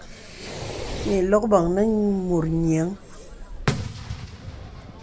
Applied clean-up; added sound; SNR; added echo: none; Fireworks; 8 dB; none.